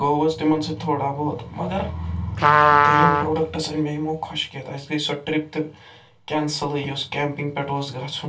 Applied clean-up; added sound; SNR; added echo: none; Trumpet; -4 dB; reverberation time 0.2 s.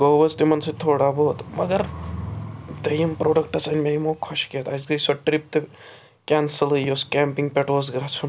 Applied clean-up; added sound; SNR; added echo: none; none; none; none.